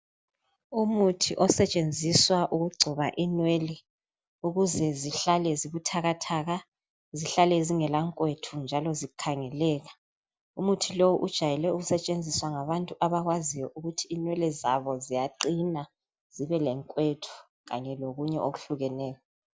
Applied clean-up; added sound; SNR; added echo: none; none; none; none.